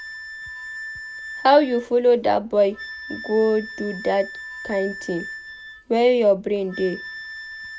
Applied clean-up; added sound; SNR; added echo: none; Wind instrument, woodwind instrument; 14 dB; none.